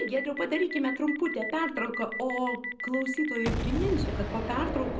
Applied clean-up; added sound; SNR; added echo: none; Boom; 4 dB; reverberation time 0.5 s.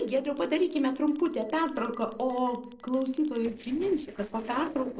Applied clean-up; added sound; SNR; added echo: neural separator model SepFormer DNS4.